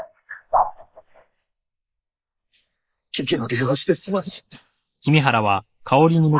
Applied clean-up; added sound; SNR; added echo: neural mask model Resemble Enhance denoiser.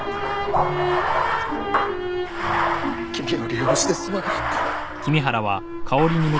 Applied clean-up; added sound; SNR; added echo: none; Bathtub (filling or washing); 2 dB; none.